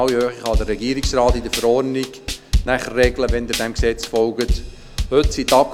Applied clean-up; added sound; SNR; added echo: none; Drum kit; 4 dB; none.